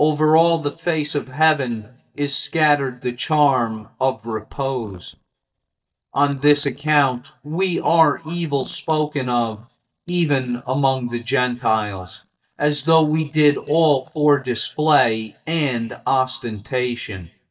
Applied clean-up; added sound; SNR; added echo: neural mask model DeepFilterNet 3.